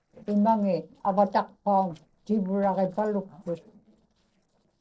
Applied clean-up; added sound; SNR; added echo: neural separator model SepFormer DNS4.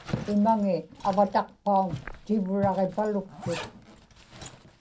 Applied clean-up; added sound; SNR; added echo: none; Zipper (clothing); 13 dB; reverberation time 0.3 s.